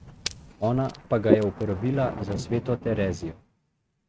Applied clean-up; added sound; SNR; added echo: neural mask model RNNoise.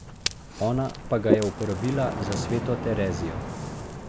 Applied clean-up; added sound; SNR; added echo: none; Ocean; 2 dB; none.